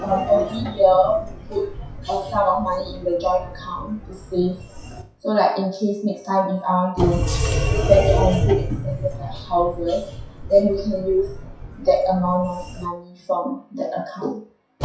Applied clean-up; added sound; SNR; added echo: classical method WPE with log-MMSE.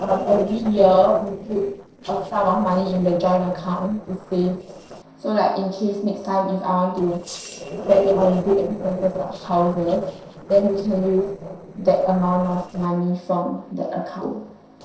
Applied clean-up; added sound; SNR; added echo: neural separator model SepFormer DNS4.